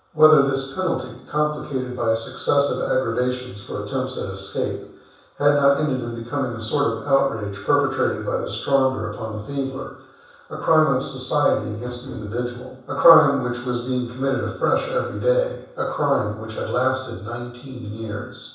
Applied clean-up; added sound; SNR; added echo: none; none; none; reverberation time 0.7 s.